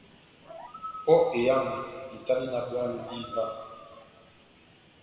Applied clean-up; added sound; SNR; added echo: none; Animal; 16 dB; reverberation time 2.1 s.